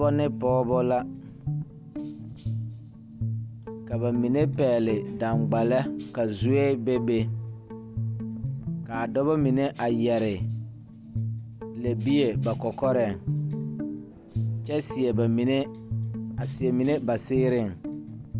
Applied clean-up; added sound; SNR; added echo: none; Guitar; 5 dB; none.